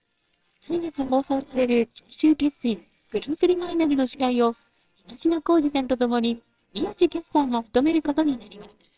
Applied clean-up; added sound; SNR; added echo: neural separator model SepFormer WHAMR!.